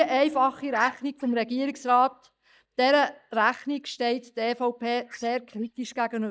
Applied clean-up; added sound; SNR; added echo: neural mask model DeepFilterNet 3.